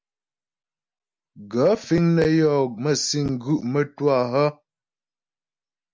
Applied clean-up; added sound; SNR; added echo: none; none; none; none.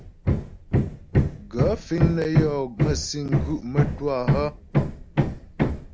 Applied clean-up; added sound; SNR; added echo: none; Hammer; -4 dB; none.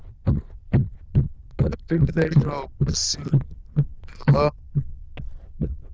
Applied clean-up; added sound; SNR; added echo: neural diffusion model UNIVERSE++.